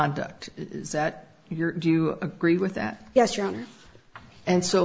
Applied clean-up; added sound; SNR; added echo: none; none; none; none.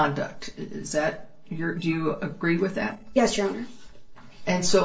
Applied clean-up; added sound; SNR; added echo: neural separator model SepFormer DNS4.